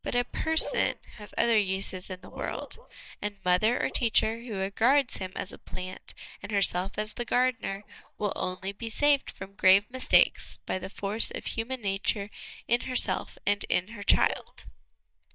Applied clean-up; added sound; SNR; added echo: neural mask model DeepFilterNet 3.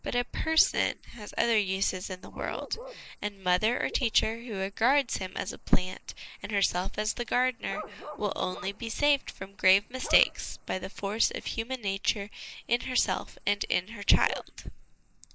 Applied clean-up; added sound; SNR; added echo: neural mask model Resemble Enhance denoiser.